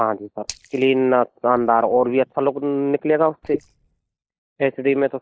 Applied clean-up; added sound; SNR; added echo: neural mask model DeepFilterNet 3.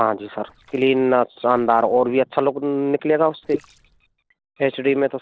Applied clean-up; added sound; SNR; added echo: neural separator model SepFormer DNS4.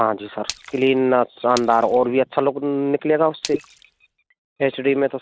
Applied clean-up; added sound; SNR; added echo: neural mask model RNNoise.